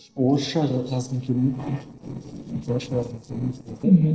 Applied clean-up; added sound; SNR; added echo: neural separator model SepFormer DNS4.